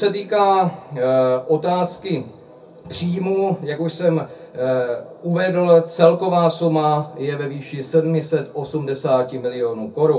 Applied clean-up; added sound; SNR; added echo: none; none; none; reverberation time 0.3 s.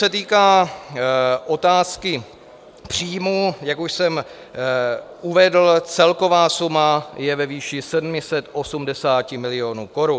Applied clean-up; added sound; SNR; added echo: none; none; none; none.